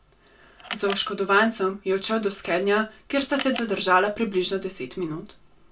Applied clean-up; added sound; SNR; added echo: none; Camera; 16 dB; reverberation time 0.2 s.